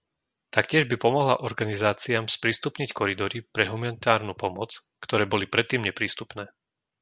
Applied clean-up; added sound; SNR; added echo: none; none; none; none.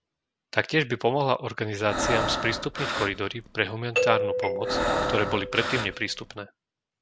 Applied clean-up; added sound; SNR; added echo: none; Doorbell + Breathing; 0 dB; none.